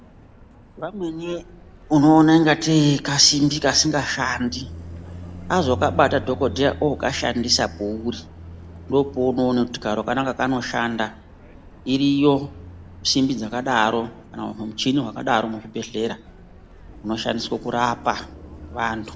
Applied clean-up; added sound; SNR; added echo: none; Car passing by; 17 dB; none.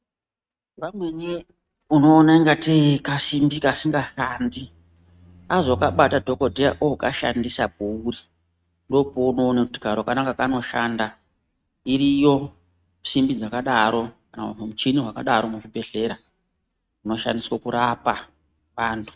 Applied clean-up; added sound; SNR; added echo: neural mask model RNNoise.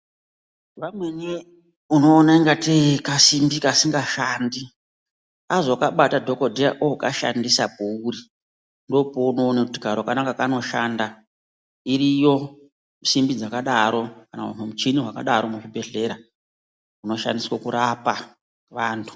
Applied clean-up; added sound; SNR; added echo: none; none; none; none.